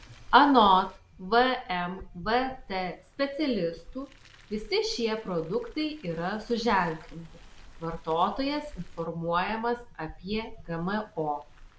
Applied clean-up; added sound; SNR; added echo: none; Car; 18 dB; none.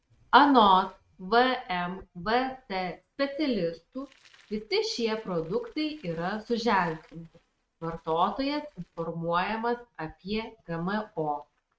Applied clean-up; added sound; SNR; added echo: neural mask model RNNoise.